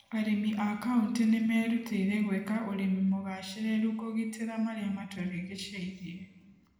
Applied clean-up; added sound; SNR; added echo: none; none; none; reverberation time 1.0 s.